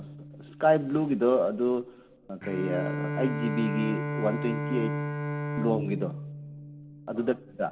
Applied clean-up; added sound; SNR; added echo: none; Bowed string instrument; 5 dB; reverberation time 0.7 s.